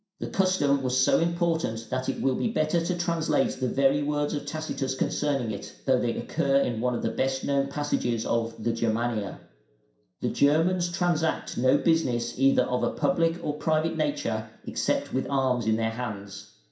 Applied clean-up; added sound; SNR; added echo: none; none; none; reverberation time 0.5 s.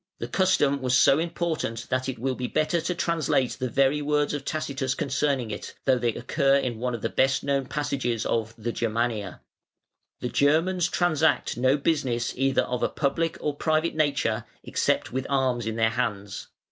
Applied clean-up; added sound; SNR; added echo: none; none; none; none.